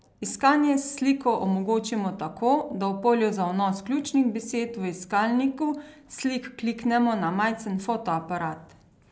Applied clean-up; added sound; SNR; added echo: none; none; none; none.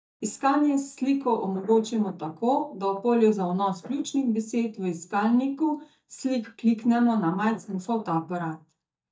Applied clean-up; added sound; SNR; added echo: neural mask model DeepFilterNet 3.